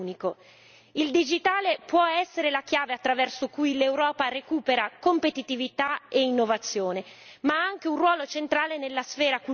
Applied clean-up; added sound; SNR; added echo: none; none; none; none.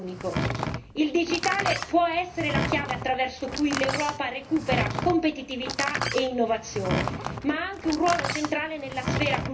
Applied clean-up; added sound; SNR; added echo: none; Door; 4 dB; reverberation time 0.3 s.